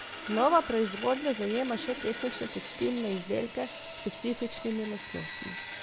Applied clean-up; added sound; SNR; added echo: none; Sawing; 10 dB; none.